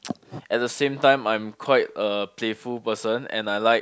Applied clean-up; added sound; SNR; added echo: none; none; none; none.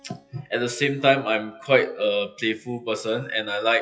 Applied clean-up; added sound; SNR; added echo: classical method WPE with log-MMSE.